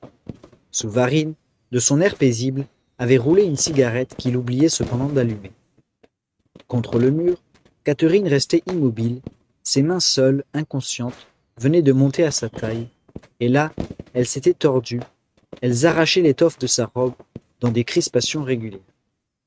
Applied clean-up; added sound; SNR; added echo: neural mask model RNNoise.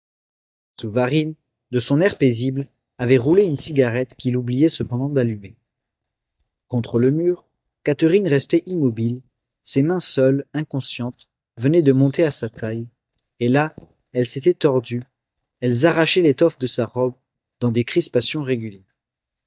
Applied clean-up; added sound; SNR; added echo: neural mask model DeepFilterNet 3.